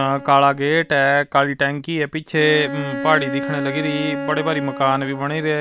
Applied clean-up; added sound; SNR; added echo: none; Bowed string instrument; 10 dB; none.